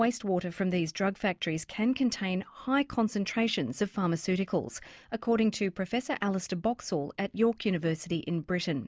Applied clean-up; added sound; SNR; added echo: none; none; none; none.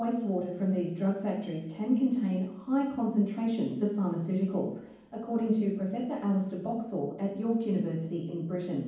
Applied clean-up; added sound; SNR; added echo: none; none; none; reverberation time 1.2 s.